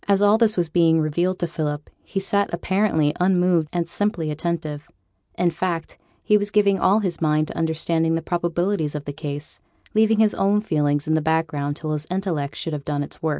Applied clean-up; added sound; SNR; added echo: none; none; none; none.